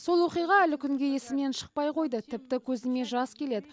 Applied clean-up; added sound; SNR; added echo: none; none; none; none.